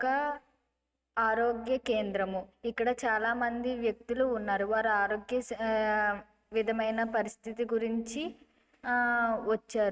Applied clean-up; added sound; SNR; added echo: neural mask model RNNoise.